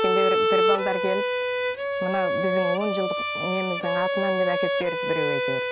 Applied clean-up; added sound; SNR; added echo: none; Bowed string instrument; -5 dB; none.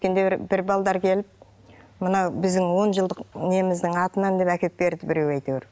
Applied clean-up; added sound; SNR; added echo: none; none; none; none.